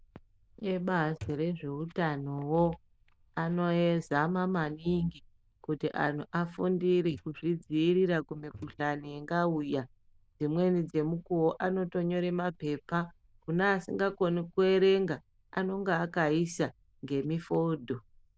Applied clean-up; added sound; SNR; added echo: neural diffusion model UNIVERSE++.